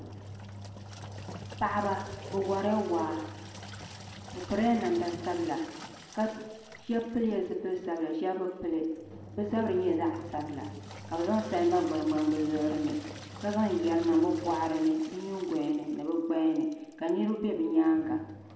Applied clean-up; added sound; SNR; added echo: none; Engine; 15 dB; reverberation time 1.0 s.